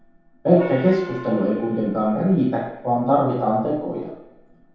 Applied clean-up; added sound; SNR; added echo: none; Gong; 19 dB; reverberation time 0.8 s.